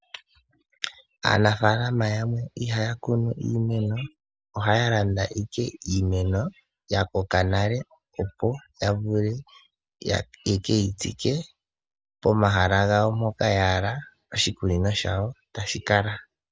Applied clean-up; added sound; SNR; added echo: none; none; none; none.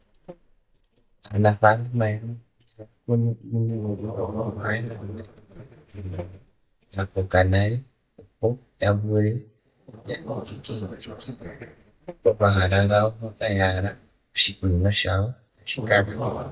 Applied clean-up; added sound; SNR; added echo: neural mask model DeepFilterNet 3.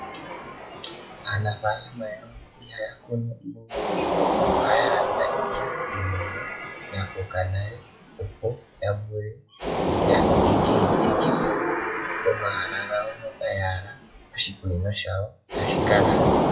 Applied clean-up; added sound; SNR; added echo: classical method WPE with log-MMSE.